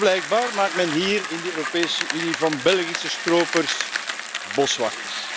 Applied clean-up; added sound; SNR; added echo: none; Bicycle; 5 dB; none.